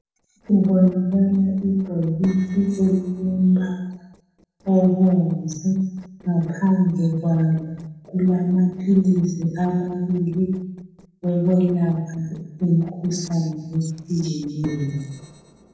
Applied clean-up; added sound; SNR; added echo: neural separator model SepFormer DNS4.